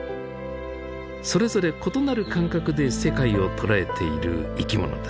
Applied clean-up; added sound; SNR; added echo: none; none; none; none.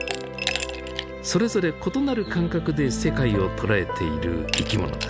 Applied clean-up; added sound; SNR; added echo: none; Glass; 11 dB; none.